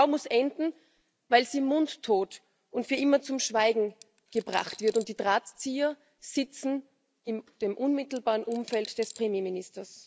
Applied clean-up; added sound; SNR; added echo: none; Coin (dropping); 19 dB; none.